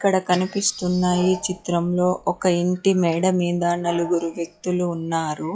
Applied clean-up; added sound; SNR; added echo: classical method log-MMSE.